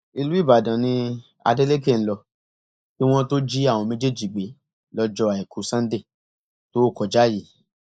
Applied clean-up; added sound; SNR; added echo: neural mask model Resemble Enhance denoiser.